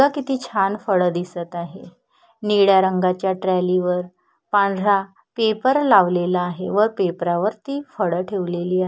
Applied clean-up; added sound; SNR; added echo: none; none; none; none.